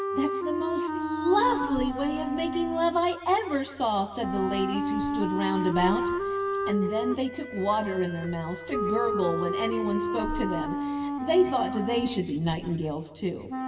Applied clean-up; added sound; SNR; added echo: none; Wind instrument, woodwind instrument; 3 dB; reverberation time 1.4 s.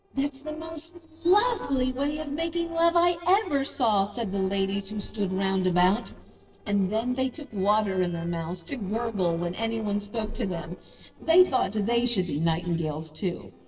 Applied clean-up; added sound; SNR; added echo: neural separator model SepFormer DNS4.